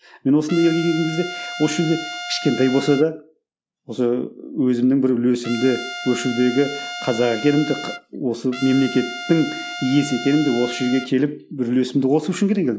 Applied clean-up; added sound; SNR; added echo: none; Trumpet; 11 dB; none.